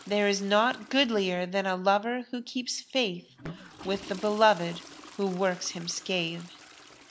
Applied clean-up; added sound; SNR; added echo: none; Toilet flush / Water; 20 dB; none.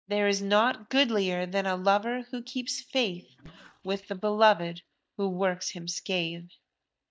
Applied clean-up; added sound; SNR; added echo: neural mask model DeepFilterNet 3.